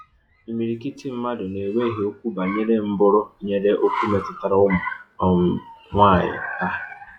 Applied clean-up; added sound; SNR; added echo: classical method log-MMSE.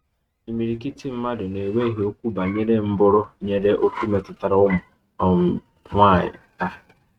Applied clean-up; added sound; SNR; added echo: neural mask model RNNoise.